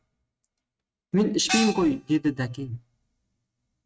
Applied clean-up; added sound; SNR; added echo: neural mask model RNNoise.